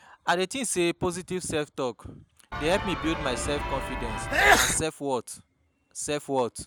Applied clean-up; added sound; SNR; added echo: none; Sneeze / Church bell; -4 dB; none.